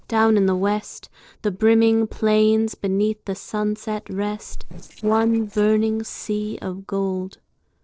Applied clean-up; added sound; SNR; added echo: neural separator model SepFormer DNS4.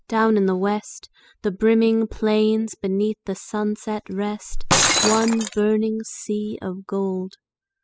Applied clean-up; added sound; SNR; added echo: classical method spectral subtraction.